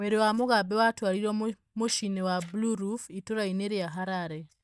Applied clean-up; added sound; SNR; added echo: neural mask model DeepFilterNet 3.